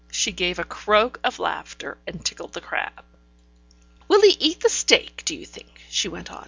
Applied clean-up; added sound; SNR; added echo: none; none; none; none.